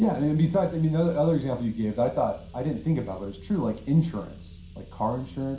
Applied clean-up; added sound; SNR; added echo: none; Car; 19 dB; reverberation time 0.5 s.